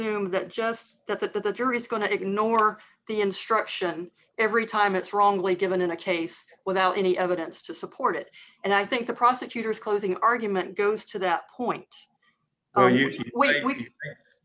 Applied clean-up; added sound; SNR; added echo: none; none; none; none.